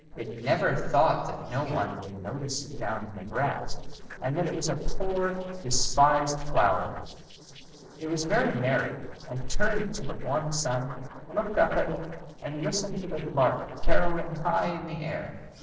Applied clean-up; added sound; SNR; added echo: neural separator model SepFormer DNS4.